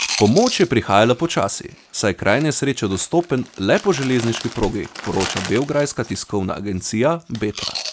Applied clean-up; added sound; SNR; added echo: none; Chewing, mastication; 12 dB; none.